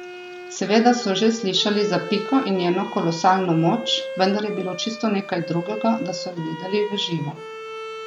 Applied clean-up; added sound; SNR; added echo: none; Bowed string instrument; 12 dB; none.